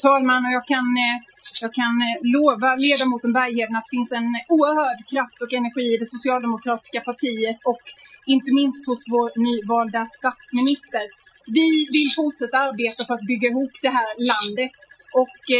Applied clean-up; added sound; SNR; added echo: classical method Wiener filter.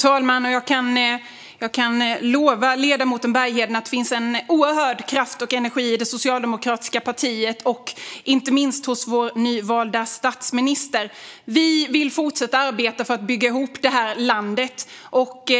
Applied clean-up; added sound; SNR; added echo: none; none; none; none.